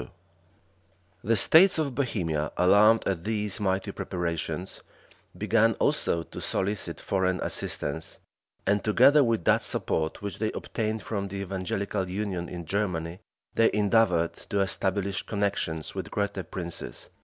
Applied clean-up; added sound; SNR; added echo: none; none; none; none.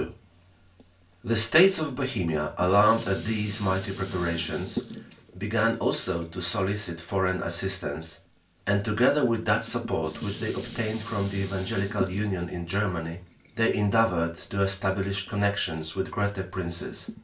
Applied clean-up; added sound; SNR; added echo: none; Dishes, pots, and pans; 16 dB; reverberation time 0.3 s.